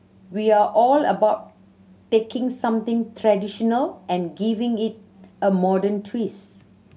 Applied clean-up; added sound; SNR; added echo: none; none; none; none.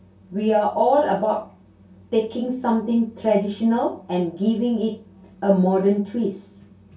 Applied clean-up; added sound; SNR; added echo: none; none; none; reverberation time 0.2 s.